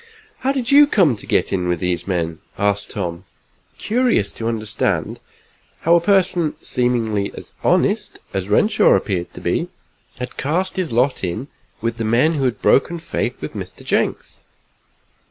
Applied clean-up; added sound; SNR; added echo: none; none; none; none.